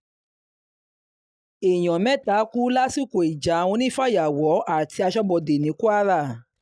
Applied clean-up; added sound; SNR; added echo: neural mask model DeepFilterNet 3.